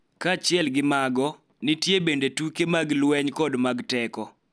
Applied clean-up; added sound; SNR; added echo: none; none; none; none.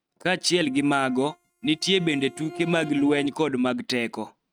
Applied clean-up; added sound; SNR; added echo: neural mask model RNNoise.